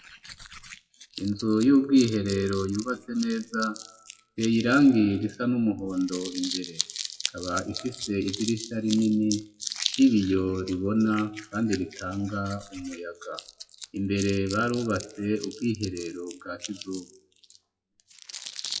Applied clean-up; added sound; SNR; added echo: classical method WPE with log-MMSE.